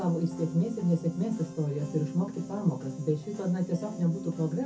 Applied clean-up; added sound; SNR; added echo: none; Piano; 11 dB; reverberation time 0.3 s.